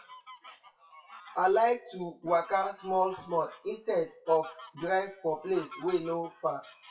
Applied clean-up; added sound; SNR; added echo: classical method WPE with log-MMSE.